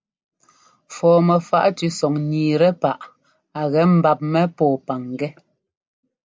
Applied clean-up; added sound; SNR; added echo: none; none; none; none.